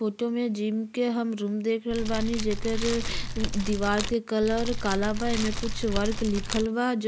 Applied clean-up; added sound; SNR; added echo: none; Fire; 2 dB; none.